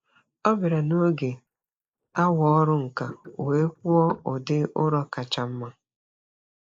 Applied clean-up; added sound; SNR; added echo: neural mask model Resemble Enhance denoiser.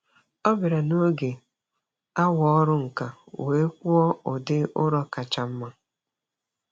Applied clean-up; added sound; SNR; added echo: none; none; none; none.